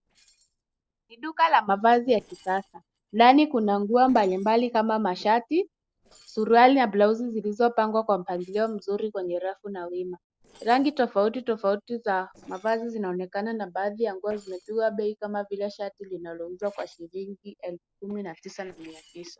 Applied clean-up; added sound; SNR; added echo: neural separator model SepFormer DNS4.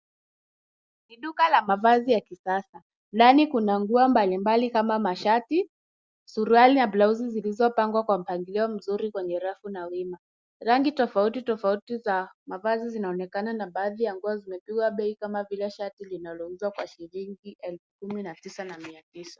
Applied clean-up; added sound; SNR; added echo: none; none; none; none.